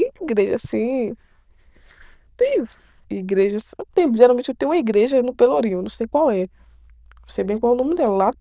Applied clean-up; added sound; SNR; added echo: neural diffusion model UNIVERSE++.